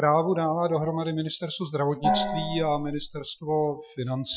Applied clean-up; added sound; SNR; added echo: classical method Wiener filter.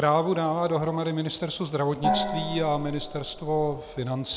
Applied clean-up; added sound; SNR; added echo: none; Gong; 3 dB; none.